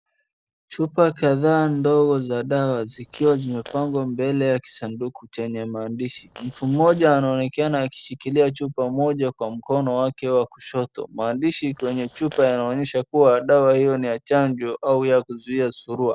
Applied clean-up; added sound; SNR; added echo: neural separator model SepFormer DNS4.